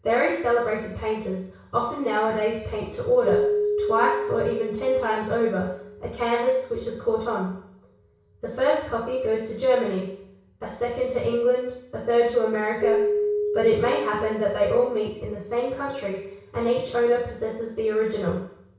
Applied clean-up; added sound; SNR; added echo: none; Keyboard (musical); 7 dB; reverberation time 0.6 s.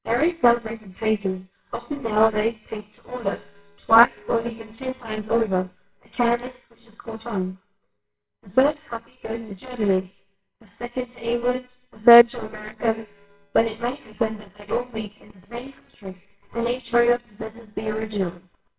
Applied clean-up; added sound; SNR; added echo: neural separator model SepFormer WHAMR!.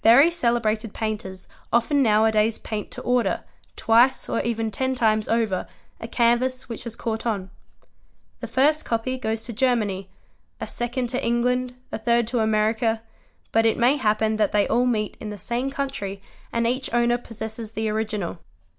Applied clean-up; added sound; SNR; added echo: none; none; none; none.